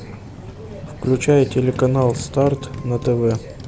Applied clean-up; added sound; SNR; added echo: none; Motorcycle; 13 dB; none.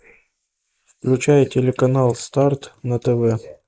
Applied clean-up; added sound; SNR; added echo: neural mask model Resemble Enhance denoiser.